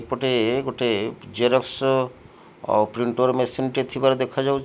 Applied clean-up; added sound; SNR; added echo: none; none; none; none.